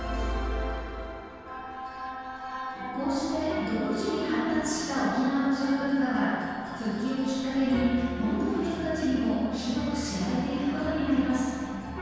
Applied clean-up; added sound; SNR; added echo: none; Gong; 19 dB; reverberation time 2.1 s.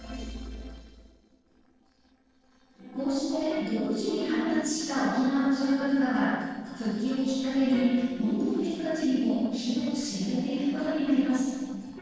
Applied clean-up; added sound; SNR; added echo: neural separator model SepFormer DNS4.